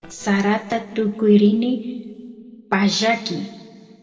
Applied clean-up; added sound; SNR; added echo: neural separator model SepFormer DNS4.